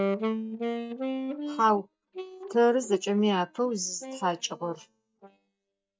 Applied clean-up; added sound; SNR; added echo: neural mask model DeepFilterNet 3.